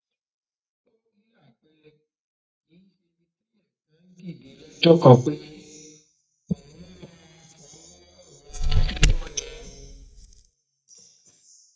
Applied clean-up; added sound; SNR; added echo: neural mask model DeepFilterNet 3.